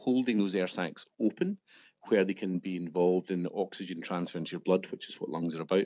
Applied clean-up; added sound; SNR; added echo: none; none; none; none.